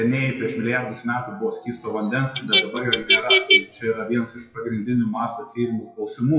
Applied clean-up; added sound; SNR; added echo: classical method WPE with log-MMSE.